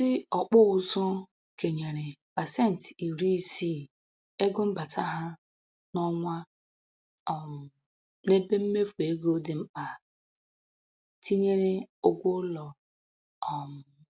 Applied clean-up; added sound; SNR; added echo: none; none; none; none.